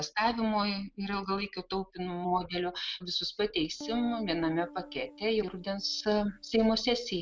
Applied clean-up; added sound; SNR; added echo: none; Piano; 17 dB; none.